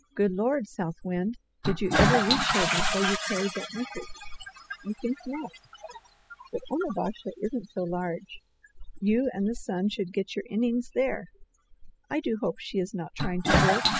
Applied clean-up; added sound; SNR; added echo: classical method spectral subtraction.